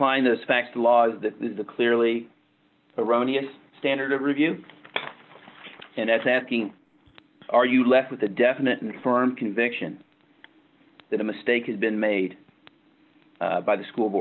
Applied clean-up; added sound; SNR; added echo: none; none; none; none.